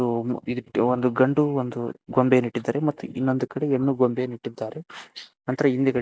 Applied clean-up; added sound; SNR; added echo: none; none; none; none.